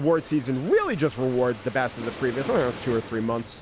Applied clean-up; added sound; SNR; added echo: none; Waves, surf; 15 dB; none.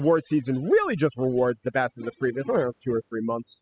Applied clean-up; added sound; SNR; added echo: classical method spectral subtraction.